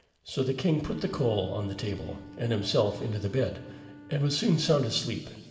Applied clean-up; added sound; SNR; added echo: none; Wind instrument, woodwind instrument; 20 dB; reverberation time 2.5 s.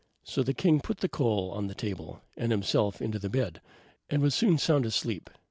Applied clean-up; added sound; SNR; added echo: none; none; none; none.